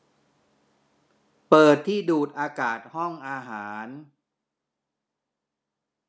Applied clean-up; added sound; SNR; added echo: none; none; none; none.